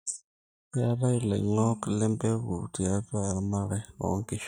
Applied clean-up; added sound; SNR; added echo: neural mask model DeepFilterNet 3.